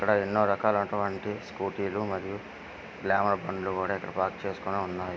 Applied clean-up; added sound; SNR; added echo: none; none; none; none.